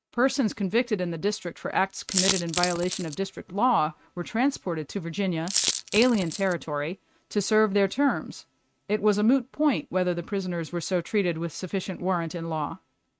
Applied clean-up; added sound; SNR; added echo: neural mask model RNNoise.